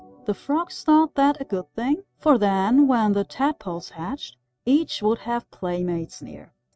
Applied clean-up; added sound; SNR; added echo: neural mask model RNNoise.